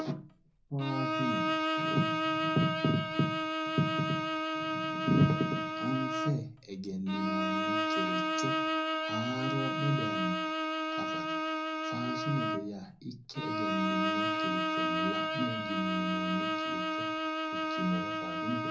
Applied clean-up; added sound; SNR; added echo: none; Bowed string instrument; -2 dB; reverberation time 0.4 s.